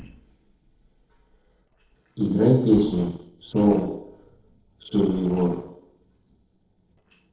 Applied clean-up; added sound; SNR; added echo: neural separator model SepFormer DNS4.